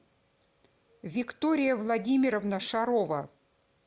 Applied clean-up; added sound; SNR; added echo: none; none; none; none.